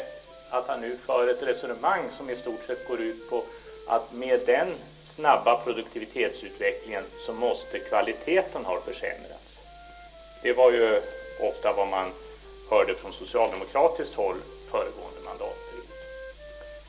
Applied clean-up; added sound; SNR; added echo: none; Wind instrument, woodwind instrument; 19 dB; reverberation time 0.2 s.